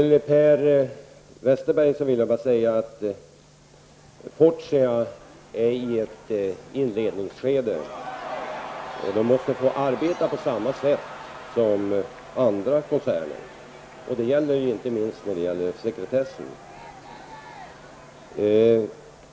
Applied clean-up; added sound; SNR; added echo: none; Crowd / Cheering; 17 dB; none.